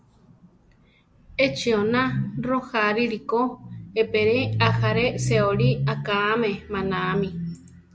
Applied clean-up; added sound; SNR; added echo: none; none; none; none.